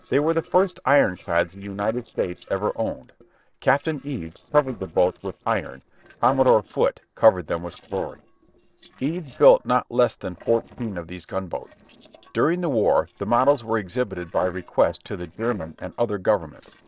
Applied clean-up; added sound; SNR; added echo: neural separator model SepFormer DNS4.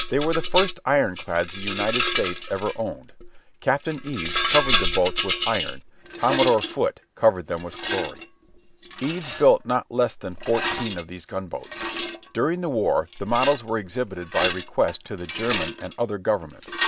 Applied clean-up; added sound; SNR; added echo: none; Rattle; 2 dB; none.